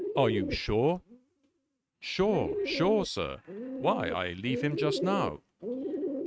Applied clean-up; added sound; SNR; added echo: neural mask model RNNoise.